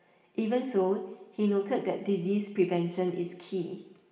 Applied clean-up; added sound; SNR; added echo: none; none; none; reverberation time 1.0 s.